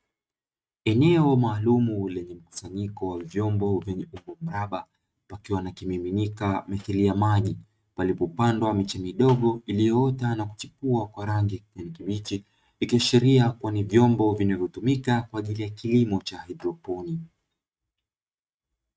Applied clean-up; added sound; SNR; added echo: neural mask model RNNoise.